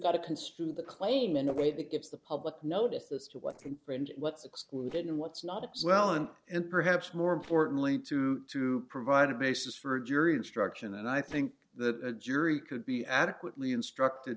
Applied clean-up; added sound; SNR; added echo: neural separator model SepFormer DNS4.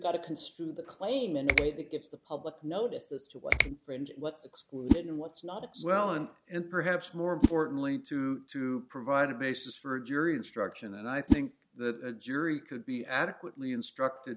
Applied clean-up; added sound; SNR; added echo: none; Finger snapping + Whoosh, swoosh, swish; 0 dB; none.